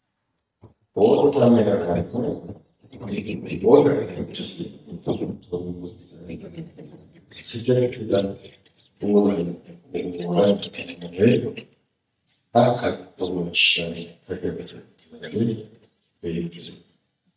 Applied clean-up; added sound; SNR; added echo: neural mask model DeepFilterNet 3.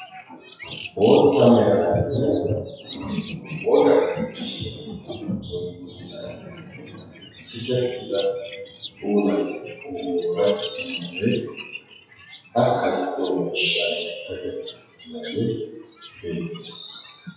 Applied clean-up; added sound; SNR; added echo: classical method WPE with log-MMSE.